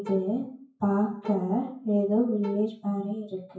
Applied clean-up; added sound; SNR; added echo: classical method WPE with log-MMSE.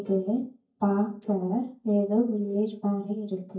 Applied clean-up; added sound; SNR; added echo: neural mask model DeepFilterNet 3.